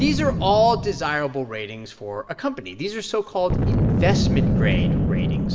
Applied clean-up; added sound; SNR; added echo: none; Boom; -1 dB; reverberation time 1.2 s.